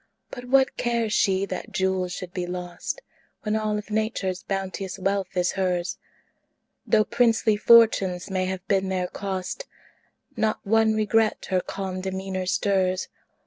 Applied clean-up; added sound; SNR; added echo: none; none; none; none.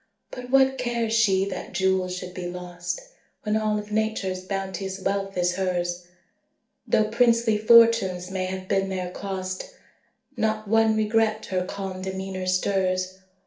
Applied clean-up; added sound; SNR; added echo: none; none; none; reverberation time 0.4 s.